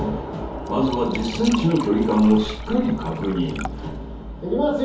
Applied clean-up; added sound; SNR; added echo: none; Liquid; 15 dB; reverberation time 0.6 s.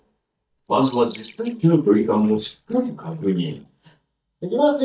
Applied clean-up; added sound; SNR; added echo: neural mask model DeepFilterNet 3.